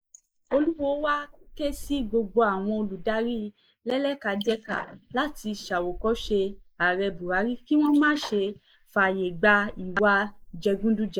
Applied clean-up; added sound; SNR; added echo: neural mask model Resemble Enhance denoiser.